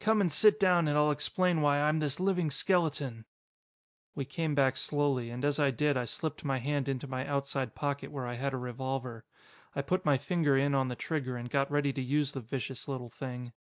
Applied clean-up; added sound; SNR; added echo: none; none; none; none.